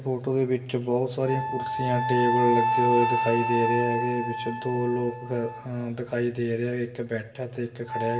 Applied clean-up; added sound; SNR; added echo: none; Wind instrument, woodwind instrument; 3 dB; reverberation time 0.7 s.